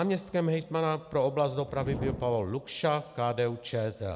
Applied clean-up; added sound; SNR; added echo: none; Fire; 11 dB; none.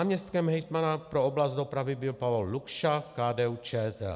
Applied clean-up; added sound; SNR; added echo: none; none; none; none.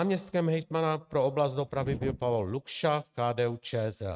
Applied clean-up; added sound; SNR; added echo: neural mask model RNNoise.